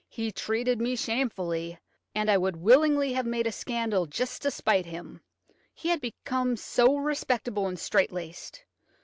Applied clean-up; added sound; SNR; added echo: none; none; none; none.